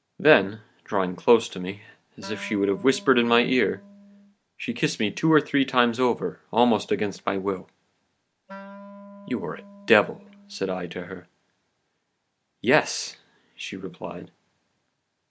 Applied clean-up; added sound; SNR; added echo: none; Wind instrument, woodwind instrument; 19 dB; none.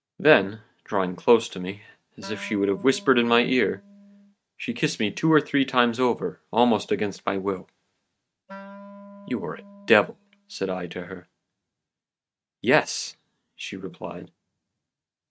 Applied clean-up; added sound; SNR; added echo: neural mask model RNNoise.